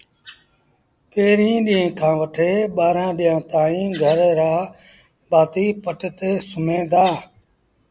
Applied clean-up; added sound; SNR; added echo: none; none; none; none.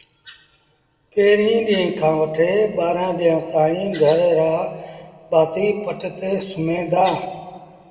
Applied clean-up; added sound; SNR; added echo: none; none; none; reverberation time 1.8 s.